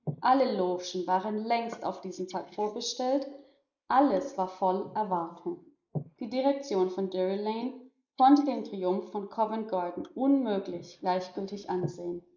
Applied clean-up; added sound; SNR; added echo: neural mask model Resemble Enhance denoiser.